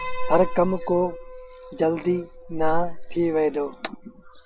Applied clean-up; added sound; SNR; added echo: none; Piano; 3 dB; none.